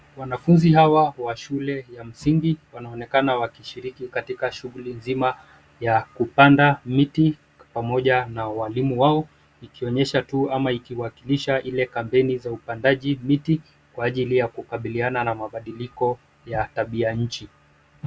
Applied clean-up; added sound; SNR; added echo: none; none; none; none.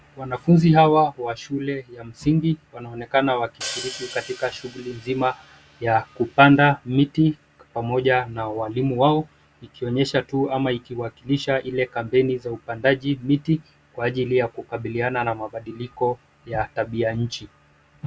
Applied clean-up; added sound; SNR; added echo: none; Hi-hat; 16 dB; none.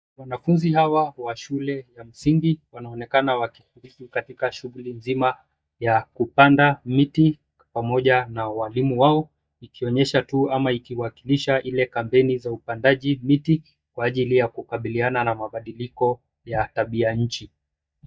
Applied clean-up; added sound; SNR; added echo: neural mask model DeepFilterNet 3.